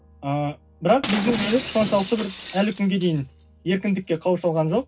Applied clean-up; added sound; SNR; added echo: none; Shatter; 9 dB; reverberation time 0.4 s.